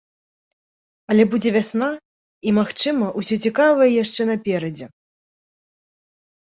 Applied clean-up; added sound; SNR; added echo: none; none; none; none.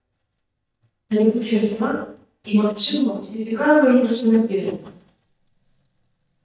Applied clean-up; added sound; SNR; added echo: neural mask model DeepFilterNet 3.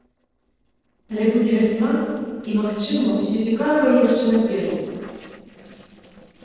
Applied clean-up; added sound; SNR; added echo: neural separator model SepFormer DNS4.